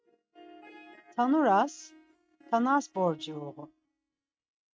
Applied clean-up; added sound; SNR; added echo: neural mask model RNNoise.